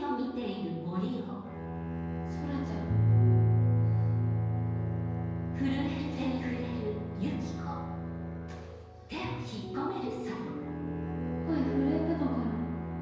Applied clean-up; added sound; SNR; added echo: none; Bowed string instrument; 6 dB; reverberation time 1.2 s.